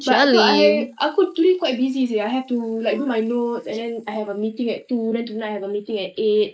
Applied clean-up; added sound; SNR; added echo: neural mask model Resemble Enhance denoiser.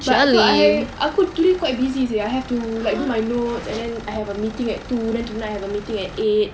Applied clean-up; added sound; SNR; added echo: none; Engine; 19 dB; none.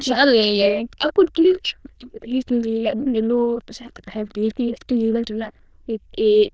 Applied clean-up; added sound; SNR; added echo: neural diffusion model UNIVERSE++.